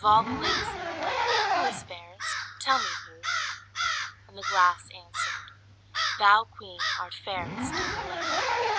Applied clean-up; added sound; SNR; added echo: none; Crow + Zipper (clothing); 1 dB; none.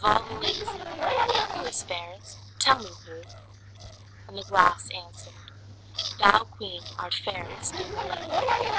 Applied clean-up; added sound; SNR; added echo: neural separator model SepFormer DNS4.